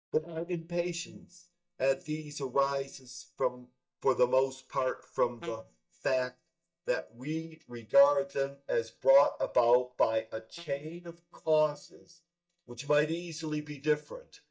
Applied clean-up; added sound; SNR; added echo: neural mask model DeepFilterNet 3.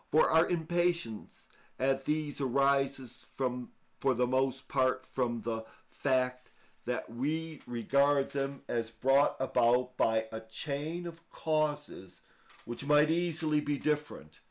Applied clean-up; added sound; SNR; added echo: none; none; none; none.